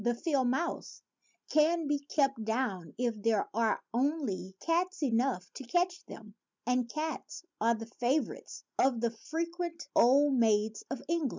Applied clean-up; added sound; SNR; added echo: none; none; none; none.